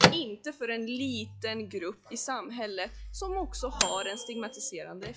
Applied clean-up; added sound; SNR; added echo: classical method log-MMSE.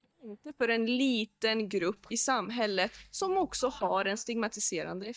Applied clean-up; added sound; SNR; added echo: neural mask model DeepFilterNet 3.